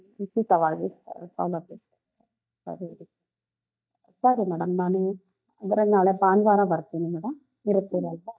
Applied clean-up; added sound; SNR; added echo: neural mask model DeepFilterNet 3.